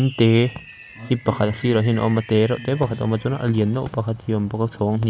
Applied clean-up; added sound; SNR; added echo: none; Fireworks; 19 dB; none.